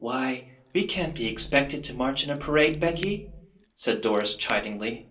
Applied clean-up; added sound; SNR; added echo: none; Scissors; 16 dB; reverberation time 0.3 s.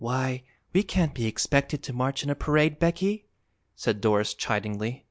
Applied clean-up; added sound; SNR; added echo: none; none; none; none.